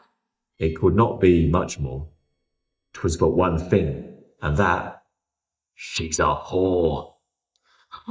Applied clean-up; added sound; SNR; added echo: neural mask model DeepFilterNet 3.